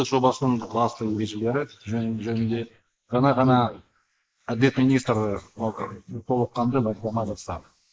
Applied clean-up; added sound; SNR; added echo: neural mask model Resemble Enhance denoiser.